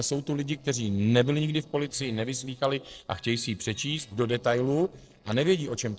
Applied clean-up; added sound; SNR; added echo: neural separator model SepFormer DNS4.